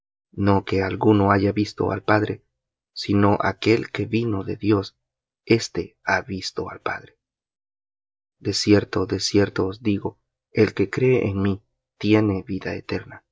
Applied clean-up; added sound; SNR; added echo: none; none; none; none.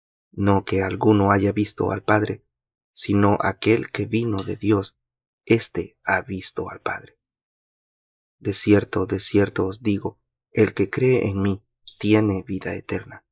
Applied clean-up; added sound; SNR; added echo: neural mask model Resemble Enhance denoiser.